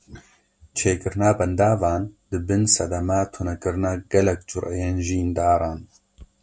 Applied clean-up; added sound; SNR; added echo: none; none; none; none.